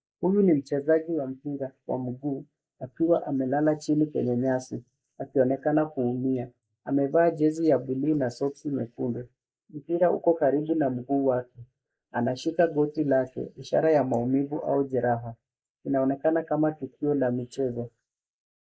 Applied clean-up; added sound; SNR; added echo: neural mask model Resemble Enhance denoiser.